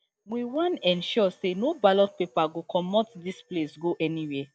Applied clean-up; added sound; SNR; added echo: none; none; none; none.